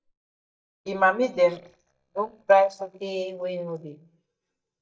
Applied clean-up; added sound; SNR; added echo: neural mask model DeepFilterNet 3.